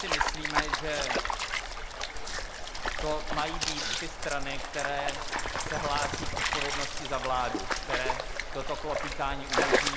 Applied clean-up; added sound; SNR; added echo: none; Stream; -5 dB; none.